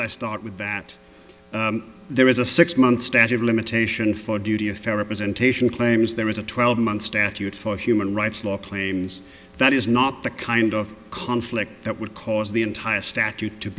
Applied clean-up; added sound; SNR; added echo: none; none; none; none.